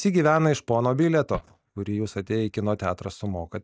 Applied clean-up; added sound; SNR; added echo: neural mask model DeepFilterNet 3.